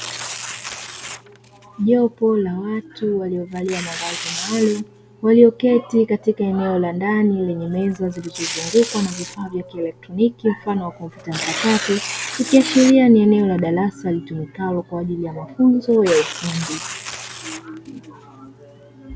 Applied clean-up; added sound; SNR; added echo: none; Tearing; 13 dB; none.